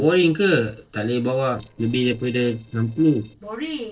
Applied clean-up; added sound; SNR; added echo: neural separator model SepFormer DNS4.